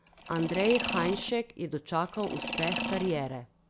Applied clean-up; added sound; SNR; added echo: none; Mechanisms; 6 dB; none.